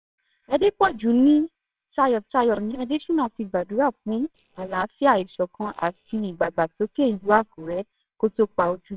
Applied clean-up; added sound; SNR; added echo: neural separator model SepFormer WHAMR!.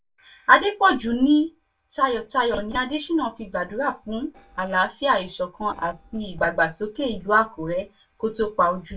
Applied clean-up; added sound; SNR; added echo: neural separator model SepFormer DNS4.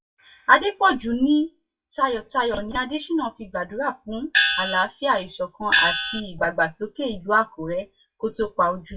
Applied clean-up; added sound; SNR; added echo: classical method WPE with log-MMSE.